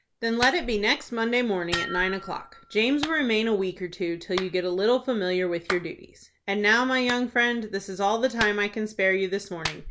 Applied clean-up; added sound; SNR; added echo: none; Dishes, pots, and pans + Clapping; 13 dB; none.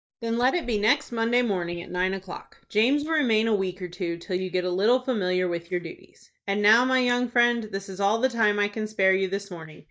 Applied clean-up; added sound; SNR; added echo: neural mask model DeepFilterNet 3.